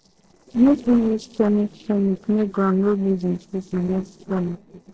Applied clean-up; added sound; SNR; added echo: neural separator model SepFormer DNS4.